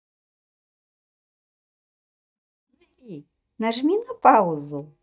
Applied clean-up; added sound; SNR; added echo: neural mask model DeepFilterNet 3.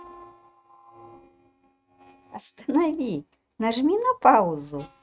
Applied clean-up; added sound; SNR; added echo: neural mask model RNNoise.